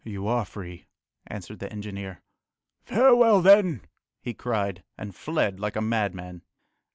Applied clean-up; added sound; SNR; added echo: none; none; none; none.